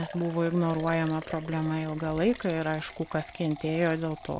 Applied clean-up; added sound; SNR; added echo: none; Liquid; 15 dB; none.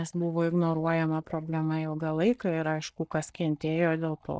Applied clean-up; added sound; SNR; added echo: neural mask model DeepFilterNet 3.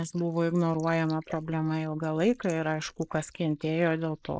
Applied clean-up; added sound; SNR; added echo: neural mask model Resemble Enhance denoiser.